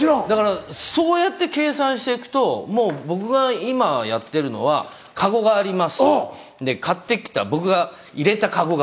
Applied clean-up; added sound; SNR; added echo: none; none; none; none.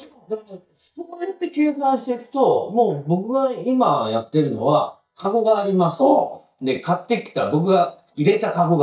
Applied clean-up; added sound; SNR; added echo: neural mask model DeepFilterNet 3.